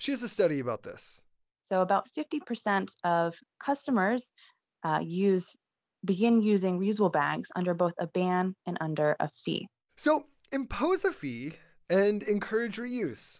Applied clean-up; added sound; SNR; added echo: none; none; none; none.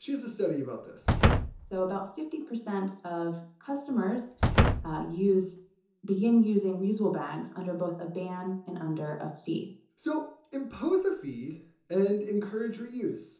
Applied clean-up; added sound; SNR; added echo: none; Slam; -2 dB; reverberation time 0.6 s.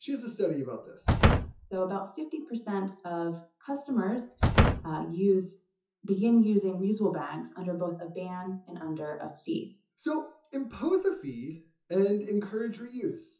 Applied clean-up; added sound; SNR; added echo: classical method WPE with log-MMSE.